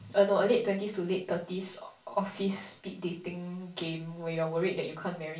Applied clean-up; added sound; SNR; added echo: none; none; none; reverberation time 0.3 s.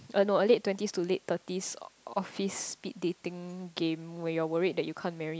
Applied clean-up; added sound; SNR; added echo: none; none; none; none.